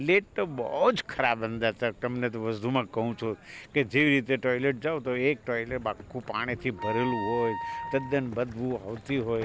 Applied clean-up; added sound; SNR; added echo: none; Wind instrument, woodwind instrument; 9 dB; none.